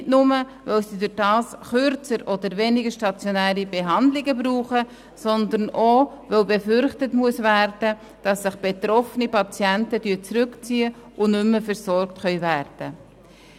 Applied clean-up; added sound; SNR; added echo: none; none; none; none.